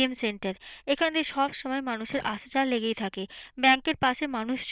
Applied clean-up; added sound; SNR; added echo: neural diffusion model UNIVERSE++.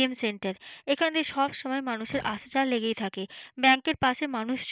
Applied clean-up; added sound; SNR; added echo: none; Fart; 18 dB; none.